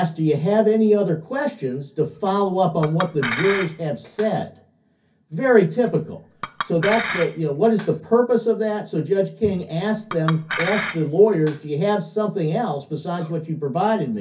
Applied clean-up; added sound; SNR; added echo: none; Chink, clink; 10 dB; reverberation time 0.3 s.